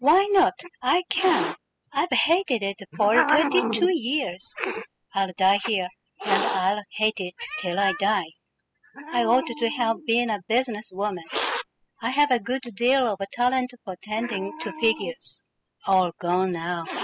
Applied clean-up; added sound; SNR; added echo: classical method spectral subtraction.